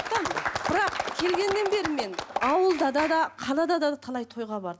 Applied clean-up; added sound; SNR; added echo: none; none; none; none.